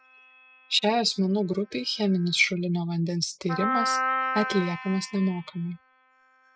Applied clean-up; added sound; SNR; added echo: classical method spectral subtraction.